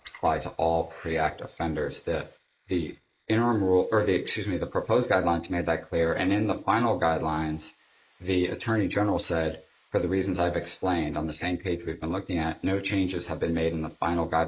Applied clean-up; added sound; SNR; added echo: neural mask model Resemble Enhance denoiser.